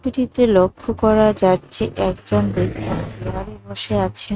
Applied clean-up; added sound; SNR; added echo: neural mask model RNNoise.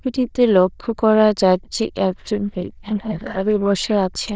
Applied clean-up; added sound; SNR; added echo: neural diffusion model UNIVERSE++.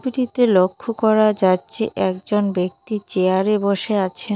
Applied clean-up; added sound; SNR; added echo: none; none; none; none.